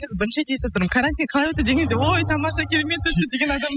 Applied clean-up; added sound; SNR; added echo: classical method spectral subtraction.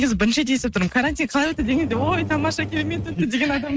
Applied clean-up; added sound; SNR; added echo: neural mask model RNNoise.